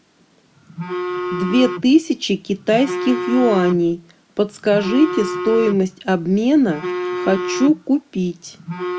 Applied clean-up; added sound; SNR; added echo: none; Telephone; 8 dB; none.